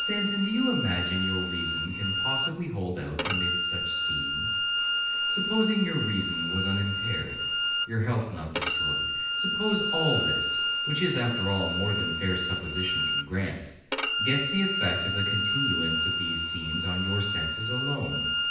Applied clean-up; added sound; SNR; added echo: none; Bowed string instrument; -1 dB; reverberation time 0.9 s.